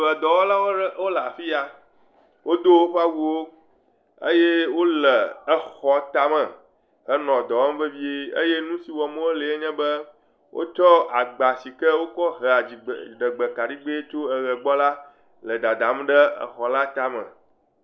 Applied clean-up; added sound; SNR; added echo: none; none; none; none.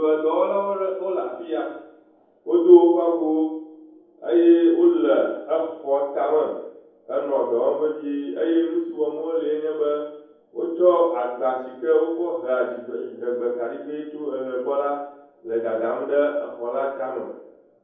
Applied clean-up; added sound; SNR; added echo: none; none; none; reverberation time 0.9 s.